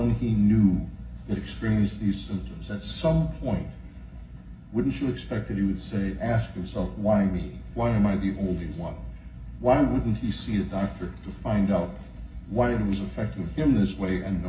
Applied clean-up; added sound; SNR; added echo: none; none; none; reverberation time 0.4 s.